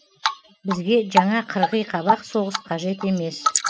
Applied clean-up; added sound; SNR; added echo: neural mask model RNNoise.